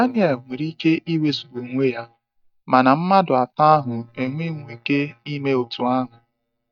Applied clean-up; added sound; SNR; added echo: neural mask model DeepFilterNet 3.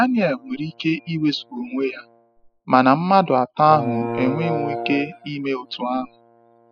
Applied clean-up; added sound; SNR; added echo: classical method spectral subtraction.